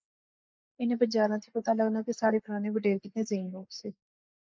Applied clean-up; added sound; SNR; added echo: neural mask model Resemble Enhance denoiser.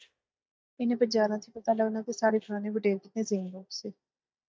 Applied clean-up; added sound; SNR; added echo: neural mask model DeepFilterNet 3.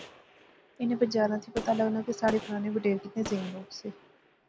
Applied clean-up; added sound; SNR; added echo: none; Gunshot, gunfire; 16 dB; none.